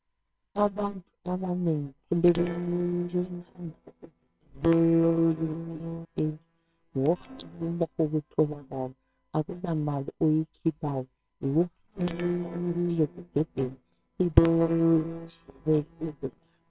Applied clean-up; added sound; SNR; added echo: neural separator model SepFormer WHAMR!.